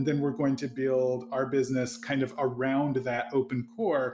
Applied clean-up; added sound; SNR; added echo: none; Bass guitar; 19 dB; none.